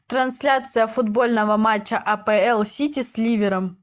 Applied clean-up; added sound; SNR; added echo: neural mask model Resemble Enhance denoiser.